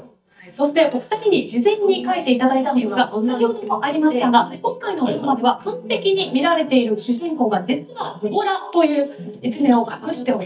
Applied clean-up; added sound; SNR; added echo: neural mask model DeepFilterNet 3.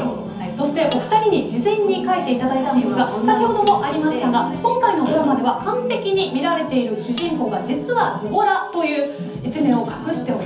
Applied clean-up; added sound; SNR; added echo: none; Cutlery, silverware; 18 dB; reverberation time 0.5 s.